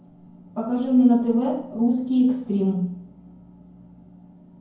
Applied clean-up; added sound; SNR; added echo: none; none; none; reverberation time 0.9 s.